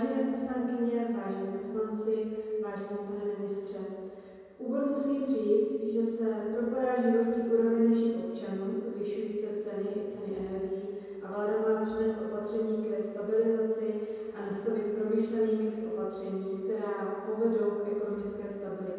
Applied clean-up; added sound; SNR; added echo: none; none; none; reverberation time 2.2 s.